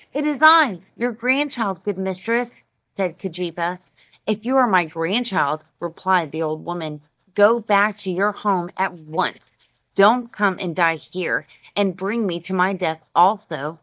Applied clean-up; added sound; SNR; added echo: neural mask model DeepFilterNet 3.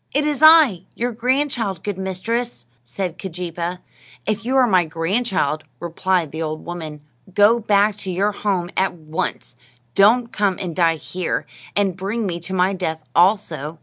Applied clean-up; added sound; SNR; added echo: none; none; none; none.